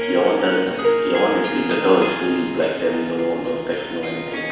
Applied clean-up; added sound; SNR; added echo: none; Harp; 5 dB; reverberation time 1.1 s.